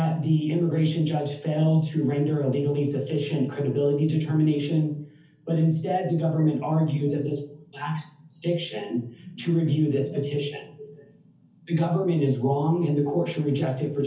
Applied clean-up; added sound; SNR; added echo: none; none; none; reverberation time 0.5 s.